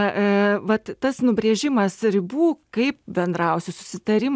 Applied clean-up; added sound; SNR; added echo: none; none; none; none.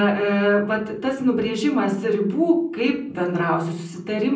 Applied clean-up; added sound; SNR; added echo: none; none; none; reverberation time 0.6 s.